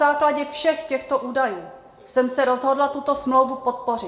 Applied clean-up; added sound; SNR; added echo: none; none; none; reverberation time 0.8 s.